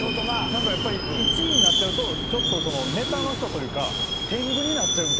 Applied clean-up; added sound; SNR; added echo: none; Subway, metro, underground; -4 dB; none.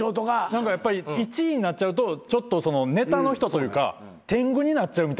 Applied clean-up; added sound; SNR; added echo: none; none; none; none.